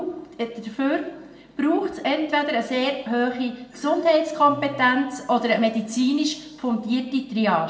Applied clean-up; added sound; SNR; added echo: none; none; none; reverberation time 0.7 s.